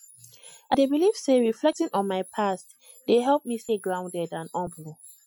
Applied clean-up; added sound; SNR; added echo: classical method Wiener filter.